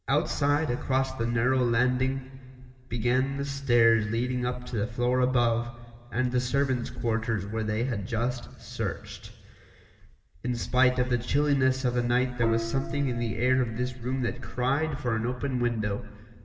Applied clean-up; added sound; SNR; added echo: none; Gong; 7 dB; reverberation time 2.2 s.